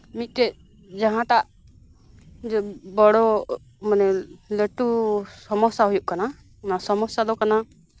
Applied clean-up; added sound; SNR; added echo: none; none; none; none.